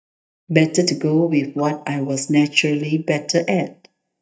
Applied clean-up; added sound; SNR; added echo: neural mask model DeepFilterNet 3.